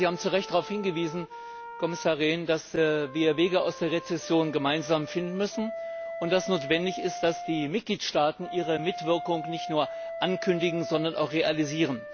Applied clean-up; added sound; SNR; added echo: none; Wind instrument, woodwind instrument; 11 dB; none.